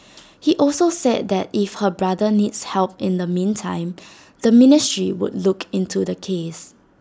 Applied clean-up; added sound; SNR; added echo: none; none; none; none.